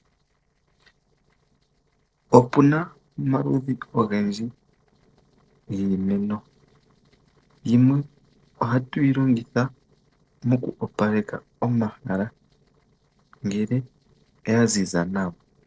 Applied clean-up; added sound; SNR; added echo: neural separator model SepFormer DNS4.